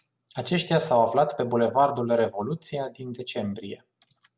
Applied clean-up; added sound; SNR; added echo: none; none; none; none.